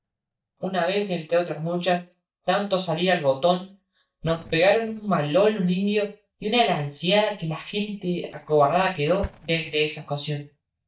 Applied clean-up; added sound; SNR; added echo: neural mask model DeepFilterNet 3.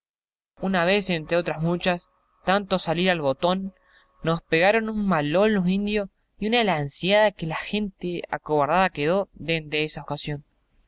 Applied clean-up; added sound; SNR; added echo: none; none; none; none.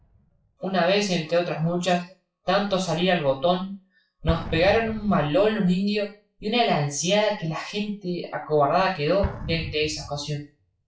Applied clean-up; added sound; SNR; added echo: classical method WPE with log-MMSE.